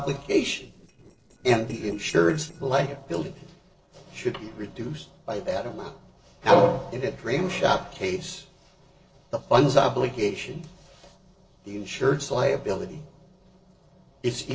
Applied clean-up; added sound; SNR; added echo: neural separator model SepFormer DNS4.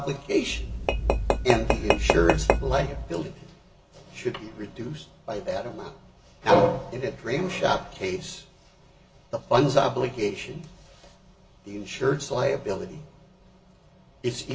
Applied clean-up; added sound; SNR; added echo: none; Tap / Glass; -3 dB; reverberation time 0.2 s.